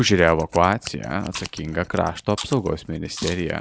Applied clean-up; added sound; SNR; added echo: none; Chewing, mastication + Scissors; 16 dB; none.